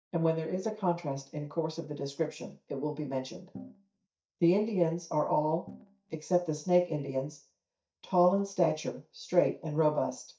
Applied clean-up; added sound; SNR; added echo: neural mask model DeepFilterNet 3.